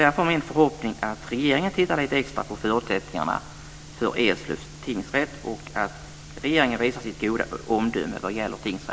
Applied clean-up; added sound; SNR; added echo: none; none; none; none.